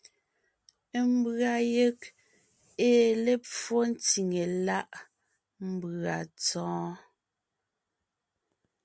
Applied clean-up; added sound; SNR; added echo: none; none; none; none.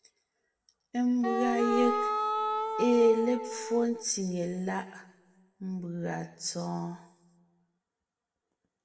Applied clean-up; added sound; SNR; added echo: none; Wind instrument, woodwind instrument; 1 dB; reverberation time 1.0 s.